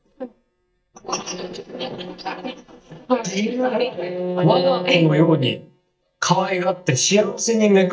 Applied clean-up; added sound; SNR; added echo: neural mask model DeepFilterNet 3.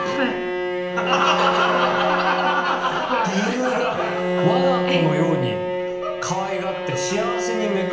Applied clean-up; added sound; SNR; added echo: none; Bowed string instrument; 3 dB; reverberation time 0.8 s.